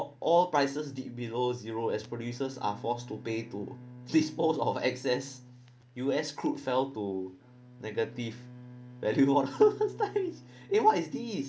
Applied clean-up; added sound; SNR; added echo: none; Bowed string instrument; 19 dB; none.